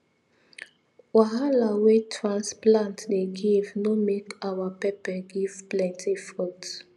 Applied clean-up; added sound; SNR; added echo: none; none; none; none.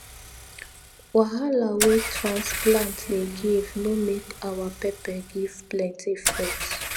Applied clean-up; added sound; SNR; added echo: none; Engine / Car; 7 dB; none.